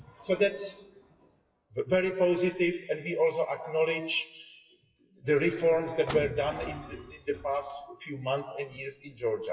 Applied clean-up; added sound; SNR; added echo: classical method WPE with log-MMSE.